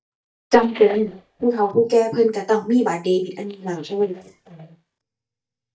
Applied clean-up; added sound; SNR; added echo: neural mask model DeepFilterNet 3.